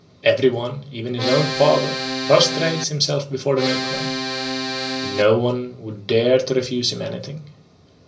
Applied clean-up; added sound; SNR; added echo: none; Accordion; 3 dB; reverberation time 0.5 s.